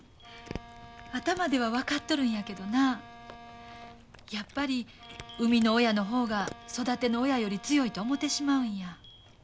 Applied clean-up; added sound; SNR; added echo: none; Cat + Bowed string instrument; 17 dB; none.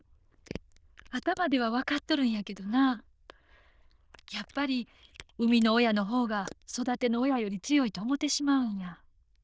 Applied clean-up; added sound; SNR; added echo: neural diffusion model UNIVERSE++.